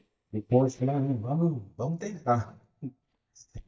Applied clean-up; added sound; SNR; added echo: neural mask model DeepFilterNet 3.